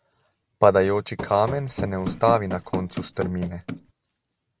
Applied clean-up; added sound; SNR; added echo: none; Run; 9 dB; none.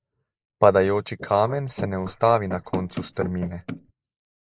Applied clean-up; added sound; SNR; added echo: neural mask model Resemble Enhance denoiser.